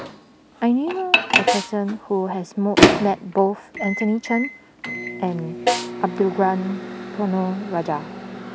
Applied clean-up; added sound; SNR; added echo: none; Snare drum + Microwave oven; 0 dB; none.